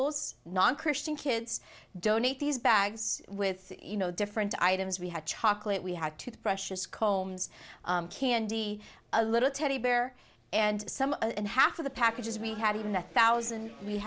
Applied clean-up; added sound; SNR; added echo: none; none; none; none.